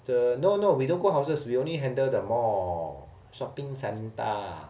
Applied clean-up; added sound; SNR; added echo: none; none; none; none.